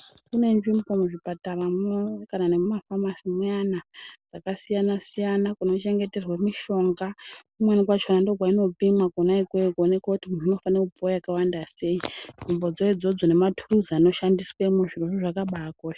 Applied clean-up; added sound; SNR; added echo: none; none; none; none.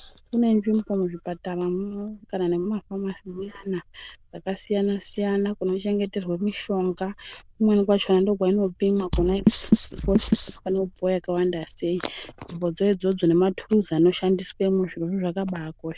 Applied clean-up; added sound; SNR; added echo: neural diffusion model UNIVERSE++.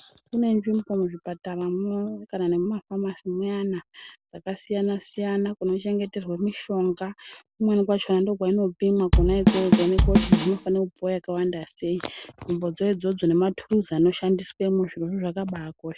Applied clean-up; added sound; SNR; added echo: none; Drum kit; -4 dB; none.